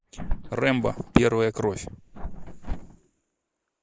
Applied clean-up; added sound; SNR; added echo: neural mask model Resemble Enhance denoiser.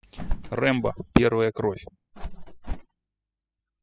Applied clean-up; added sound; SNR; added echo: classical method spectral subtraction.